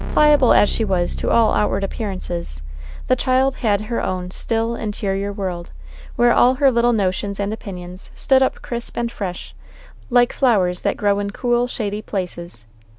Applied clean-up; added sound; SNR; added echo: none; Keyboard (musical); 8 dB; none.